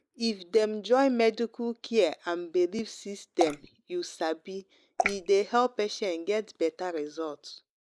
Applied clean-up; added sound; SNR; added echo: neural mask model Resemble Enhance denoiser.